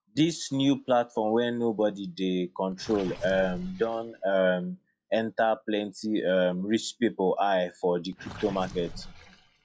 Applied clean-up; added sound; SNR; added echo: classical method log-MMSE.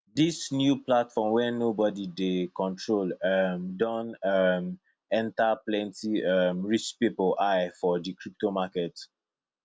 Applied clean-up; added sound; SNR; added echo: none; none; none; none.